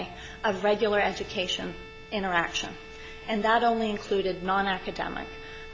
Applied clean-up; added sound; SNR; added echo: none; Bowed string instrument; 18 dB; none.